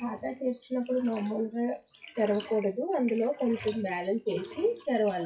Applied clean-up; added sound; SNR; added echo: classical method WPE with log-MMSE.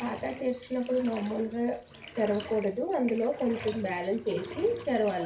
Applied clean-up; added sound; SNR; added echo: none; Bathtub (filling or washing); 15 dB; reverberation time 0.2 s.